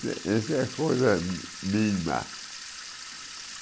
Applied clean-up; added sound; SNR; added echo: none; Sink (filling or washing) / Water tap, faucet; 12 dB; none.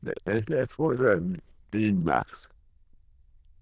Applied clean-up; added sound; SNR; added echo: neural diffusion model UNIVERSE++.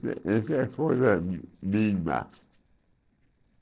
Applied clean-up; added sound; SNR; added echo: neural separator model SepFormer DNS4.